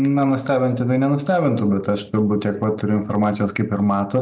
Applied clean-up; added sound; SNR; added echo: none; none; none; none.